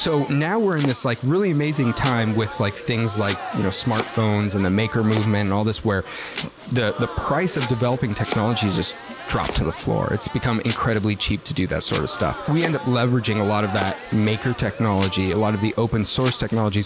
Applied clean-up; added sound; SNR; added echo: none; Domestic sounds, home sounds + Crowd; 11 dB; none.